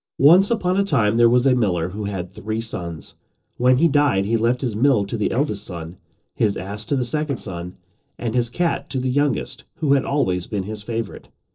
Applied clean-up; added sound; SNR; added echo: neural separator model SepFormer DNS4.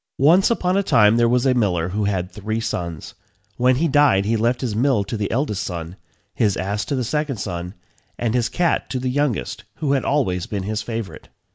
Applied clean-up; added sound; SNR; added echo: none; none; none; none.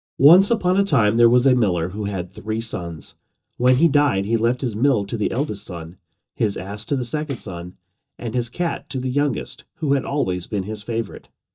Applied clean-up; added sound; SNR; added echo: neural mask model DeepFilterNet 3.